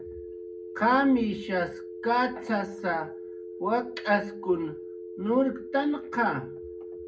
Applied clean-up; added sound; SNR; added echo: none; Telephone; 11 dB; reverberation time 0.3 s.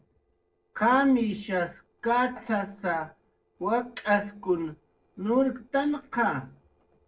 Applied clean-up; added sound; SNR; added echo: neural separator model SepFormer DNS4.